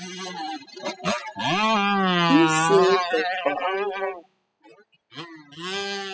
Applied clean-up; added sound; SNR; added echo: classical method spectral subtraction.